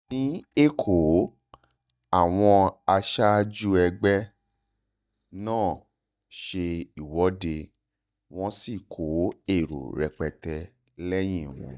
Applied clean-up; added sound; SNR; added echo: neural mask model DeepFilterNet 3.